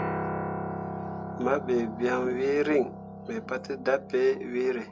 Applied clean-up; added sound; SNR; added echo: none; Piano; 7 dB; none.